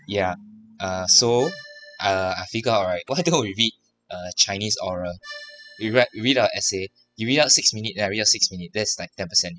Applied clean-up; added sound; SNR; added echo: classical method spectral subtraction.